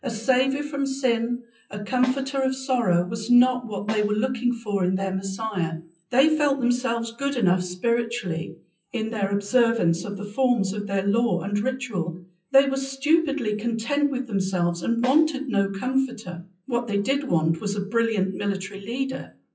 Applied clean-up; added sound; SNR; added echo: classical method WPE with log-MMSE.